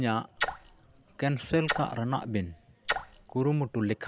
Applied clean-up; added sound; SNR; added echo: none; Splash, splatter; 6 dB; none.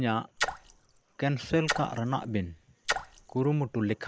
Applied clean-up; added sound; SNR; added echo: neural mask model Resemble Enhance denoiser.